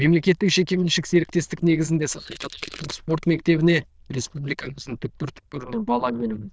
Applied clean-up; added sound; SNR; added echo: neural diffusion model UNIVERSE++.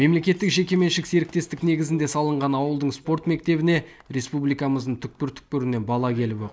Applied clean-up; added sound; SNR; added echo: none; none; none; none.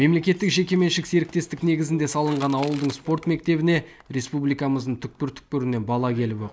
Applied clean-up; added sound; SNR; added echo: none; Crushing / Wood; 18 dB; none.